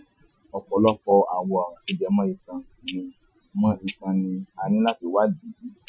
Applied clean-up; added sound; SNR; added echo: classical method Wiener filter.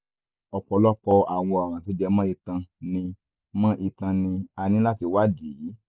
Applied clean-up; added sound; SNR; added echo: none; none; none; none.